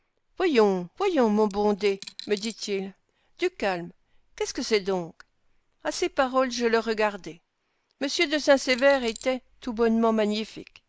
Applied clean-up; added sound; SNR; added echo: neural mask model Resemble Enhance denoiser.